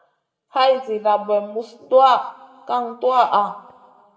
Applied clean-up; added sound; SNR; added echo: none; none; none; reverberation time 1.4 s.